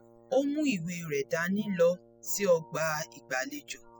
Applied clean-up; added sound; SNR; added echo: classical method spectral subtraction.